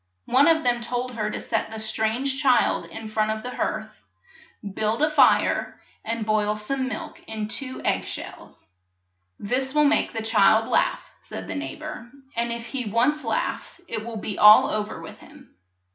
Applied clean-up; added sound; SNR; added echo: none; none; none; none.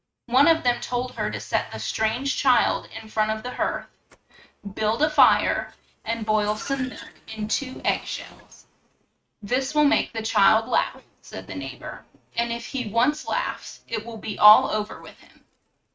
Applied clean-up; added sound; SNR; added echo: neural mask model RNNoise.